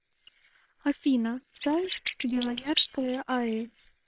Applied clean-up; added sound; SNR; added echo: neural separator model SepFormer WHAM!.